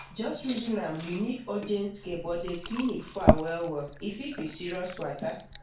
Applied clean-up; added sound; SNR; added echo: none; Liquid; 0 dB; reverberation time 0.4 s.